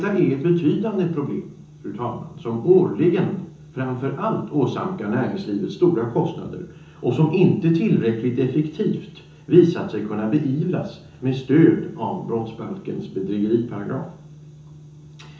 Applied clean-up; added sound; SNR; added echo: none; none; none; reverberation time 0.7 s.